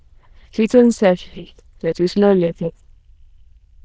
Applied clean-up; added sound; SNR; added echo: neural diffusion model UNIVERSE++.